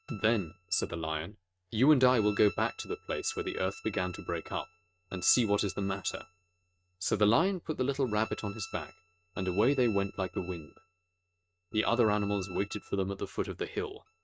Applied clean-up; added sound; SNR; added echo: neural mask model RNNoise.